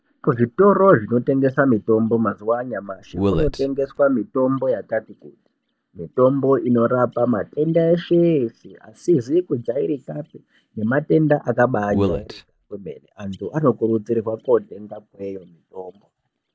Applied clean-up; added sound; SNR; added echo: neural mask model DeepFilterNet 3.